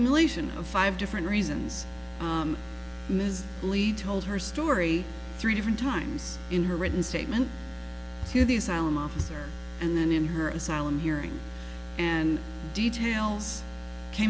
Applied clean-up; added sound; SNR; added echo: none; none; none; none.